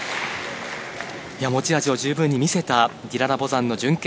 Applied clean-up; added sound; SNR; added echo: none; none; none; none.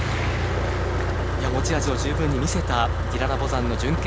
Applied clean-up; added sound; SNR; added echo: none; Motor vehicle (road); -4 dB; none.